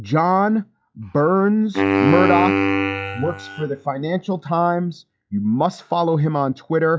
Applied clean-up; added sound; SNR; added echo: classical method log-MMSE.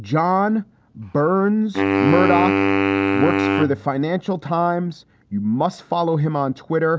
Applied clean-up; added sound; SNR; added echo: none; Wind instrument, woodwind instrument; 0 dB; none.